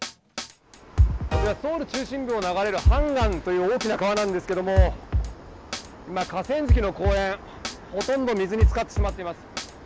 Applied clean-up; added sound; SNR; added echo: none; Drum kit; -1 dB; none.